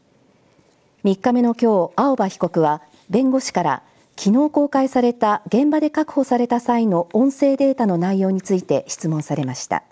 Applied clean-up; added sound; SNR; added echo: none; none; none; none.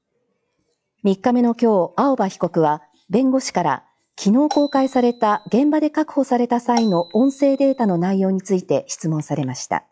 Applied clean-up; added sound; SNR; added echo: classical method log-MMSE.